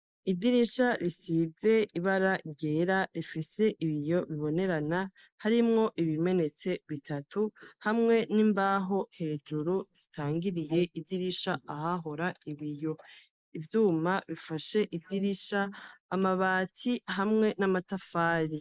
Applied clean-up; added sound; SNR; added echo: neural mask model Resemble Enhance denoiser.